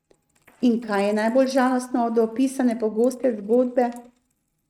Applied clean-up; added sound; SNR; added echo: neural mask model RNNoise.